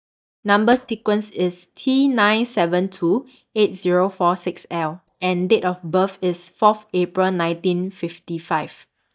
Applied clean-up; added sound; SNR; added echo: neural mask model DeepFilterNet 3.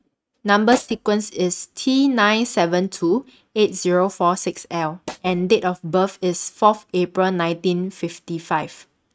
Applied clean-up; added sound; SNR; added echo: neural mask model RNNoise.